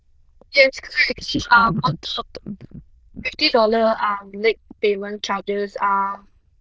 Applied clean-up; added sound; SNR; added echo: neural diffusion model UNIVERSE++.